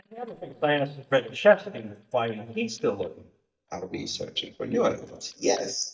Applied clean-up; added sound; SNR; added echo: neural mask model DeepFilterNet 3.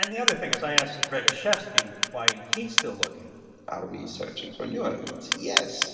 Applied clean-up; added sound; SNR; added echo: none; Clock; -3 dB; reverberation time 2.5 s.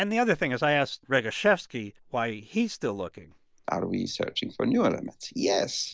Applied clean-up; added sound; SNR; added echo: none; none; none; none.